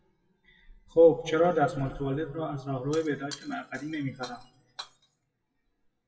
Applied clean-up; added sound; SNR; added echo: classical method WPE with log-MMSE.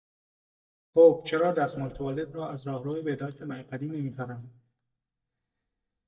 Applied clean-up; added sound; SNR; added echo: neural mask model DeepFilterNet 3.